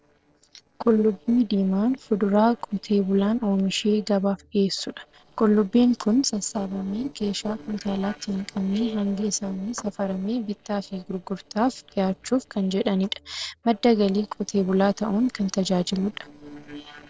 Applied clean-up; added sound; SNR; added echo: neural separator model SepFormer DNS4.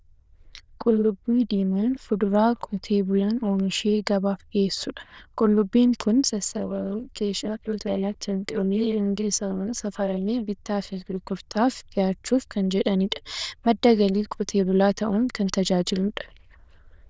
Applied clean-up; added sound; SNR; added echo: neural diffusion model UNIVERSE++.